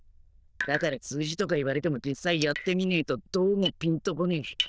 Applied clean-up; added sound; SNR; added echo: neural diffusion model UNIVERSE++.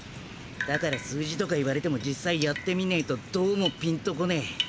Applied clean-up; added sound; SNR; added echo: none; Drip; 11 dB; none.